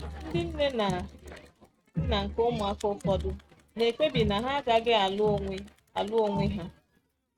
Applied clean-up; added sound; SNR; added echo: neural mask model RNNoise.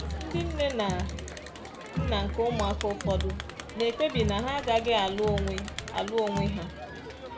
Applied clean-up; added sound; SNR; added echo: none; Crowd; 3 dB; none.